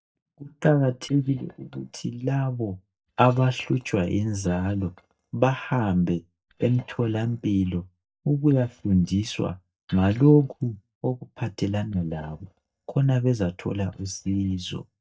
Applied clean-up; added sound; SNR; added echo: neural mask model DeepFilterNet 3.